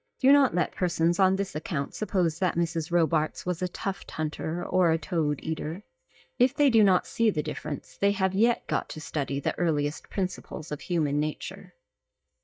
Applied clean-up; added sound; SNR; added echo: neural mask model DeepFilterNet 3.